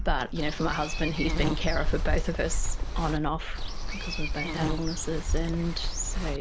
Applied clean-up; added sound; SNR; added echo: none; Gull, seagull + Walk, footsteps / Insect; -3 dB; none.